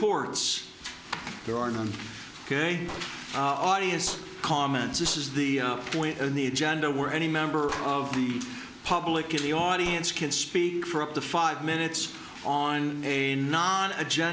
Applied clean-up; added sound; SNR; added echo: none; Gunshot, gunfire; 18 dB; none.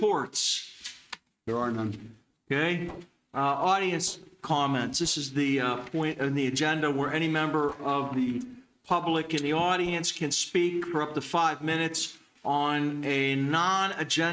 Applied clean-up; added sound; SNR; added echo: neural mask model RNNoise.